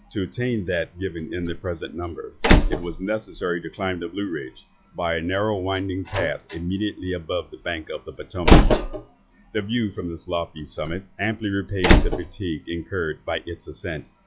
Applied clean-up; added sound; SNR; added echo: classical method log-MMSE.